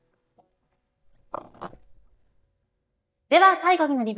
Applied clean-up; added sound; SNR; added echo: neural mask model DeepFilterNet 3.